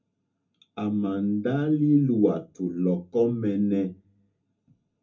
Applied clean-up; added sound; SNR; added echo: none; none; none; reverberation time 0.3 s.